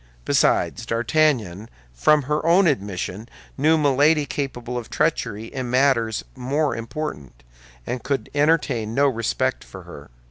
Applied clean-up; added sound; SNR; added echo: none; none; none; none.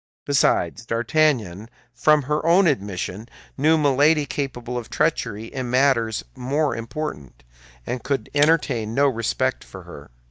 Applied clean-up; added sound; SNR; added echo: neural mask model DeepFilterNet 3.